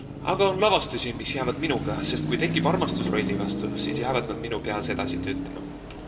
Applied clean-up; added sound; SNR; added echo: none; Car passing by / Traffic noise, roadway noise / Engine; 3 dB; reverberation time 1.4 s.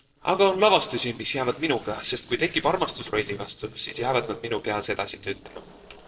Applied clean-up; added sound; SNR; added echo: neural separator model SepFormer DNS4.